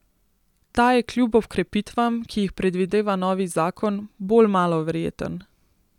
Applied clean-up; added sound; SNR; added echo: none; none; none; none.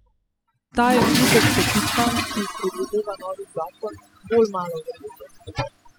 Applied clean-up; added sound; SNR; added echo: classical method spectral subtraction.